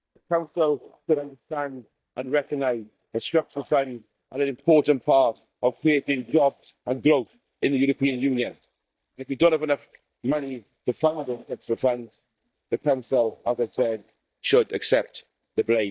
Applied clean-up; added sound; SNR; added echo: neural mask model DeepFilterNet 3.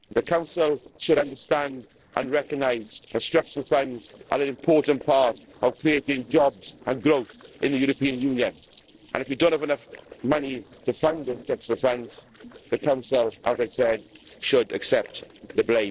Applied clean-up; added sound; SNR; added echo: neural separator model SepFormer DNS4.